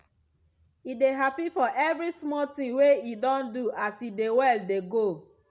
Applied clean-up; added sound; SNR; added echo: none; none; none; none.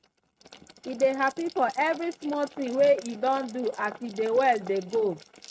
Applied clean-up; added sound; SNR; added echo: neural mask model RNNoise.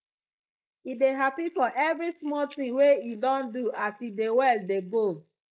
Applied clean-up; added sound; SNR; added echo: neural mask model Resemble Enhance denoiser.